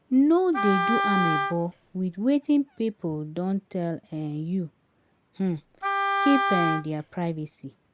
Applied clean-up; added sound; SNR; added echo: none; Wind instrument, woodwind instrument; 1 dB; none.